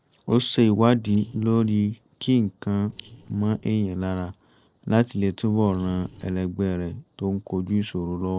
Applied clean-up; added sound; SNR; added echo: neural separator model SepFormer DNS4.